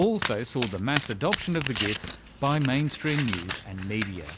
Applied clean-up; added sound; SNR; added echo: none; Domestic sounds, home sounds; 5 dB; none.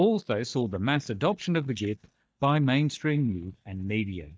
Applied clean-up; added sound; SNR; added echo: neural mask model DeepFilterNet 3.